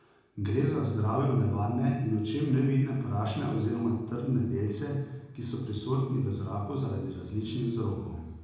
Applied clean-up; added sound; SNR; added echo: none; none; none; reverberation time 0.9 s.